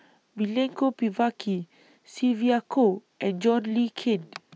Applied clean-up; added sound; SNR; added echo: none; none; none; none.